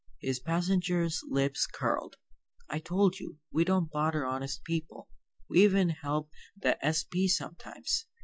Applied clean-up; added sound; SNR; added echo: none; none; none; none.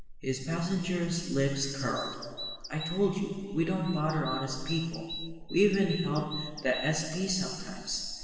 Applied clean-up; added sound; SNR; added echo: none; Bird vocalization, bird call, bird song; 12 dB; reverberation time 1.6 s.